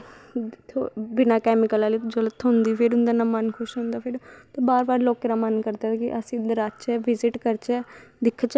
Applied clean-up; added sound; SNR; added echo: none; none; none; none.